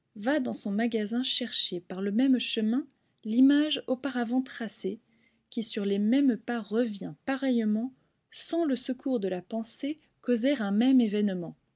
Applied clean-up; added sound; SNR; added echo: none; none; none; none.